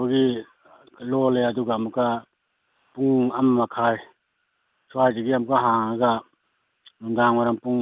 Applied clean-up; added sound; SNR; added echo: none; none; none; none.